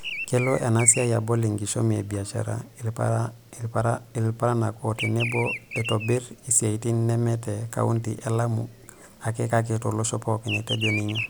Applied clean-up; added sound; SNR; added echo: none; Bird vocalization, bird call, bird song; 12 dB; none.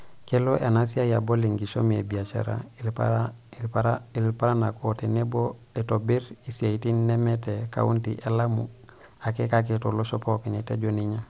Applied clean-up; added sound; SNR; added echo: none; none; none; none.